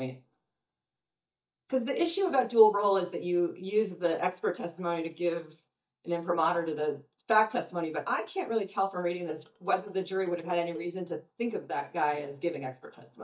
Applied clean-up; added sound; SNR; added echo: neural mask model DeepFilterNet 3.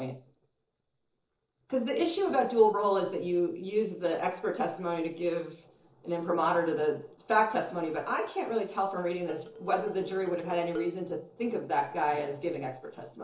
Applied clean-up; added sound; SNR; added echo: neural separator model SepFormer DNS4.